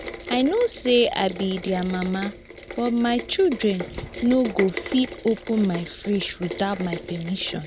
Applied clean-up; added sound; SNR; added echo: none; Rain; 11 dB; none.